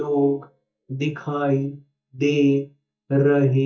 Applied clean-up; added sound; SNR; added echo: neural mask model DeepFilterNet 3.